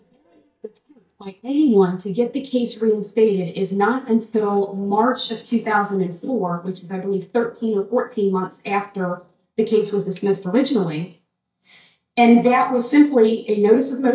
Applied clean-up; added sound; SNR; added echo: neural mask model DeepFilterNet 3.